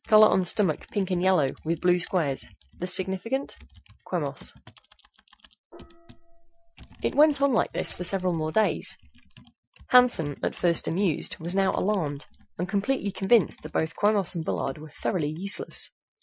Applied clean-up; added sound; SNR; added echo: classical method Wiener filter.